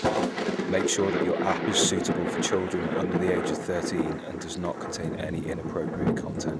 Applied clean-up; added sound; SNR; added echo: none; Thunder; -1 dB; none.